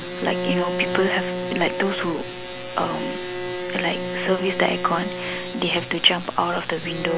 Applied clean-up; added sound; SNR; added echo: none; Bowed string instrument; 5 dB; none.